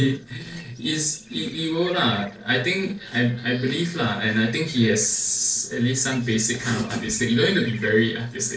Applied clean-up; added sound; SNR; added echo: neural separator model SepFormer DNS4.